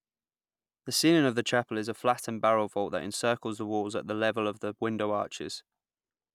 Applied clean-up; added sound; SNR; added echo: none; none; none; none.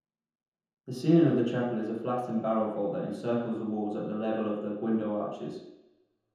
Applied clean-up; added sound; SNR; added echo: none; none; none; reverberation time 0.9 s.